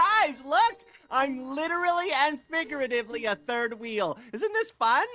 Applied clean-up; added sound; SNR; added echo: neural separator model SepFormer DNS4.